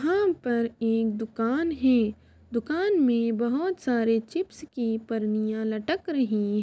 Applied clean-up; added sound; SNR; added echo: none; none; none; none.